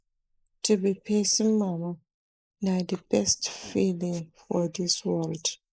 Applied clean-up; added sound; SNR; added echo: neural mask model Resemble Enhance denoiser.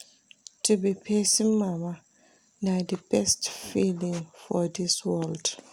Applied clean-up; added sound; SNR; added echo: none; none; none; none.